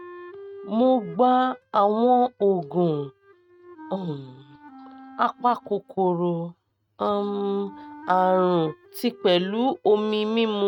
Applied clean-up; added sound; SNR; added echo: neural mask model RNNoise.